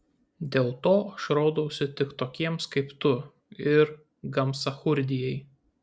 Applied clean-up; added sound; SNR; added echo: none; none; none; none.